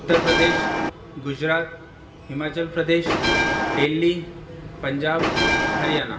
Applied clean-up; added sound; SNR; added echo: none; Bell; -4 dB; reverberation time 0.7 s.